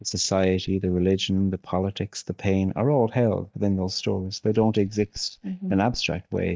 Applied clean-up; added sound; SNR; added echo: neural mask model DeepFilterNet 3.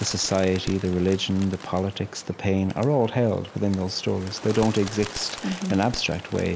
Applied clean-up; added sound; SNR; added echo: none; Bird; 15 dB; none.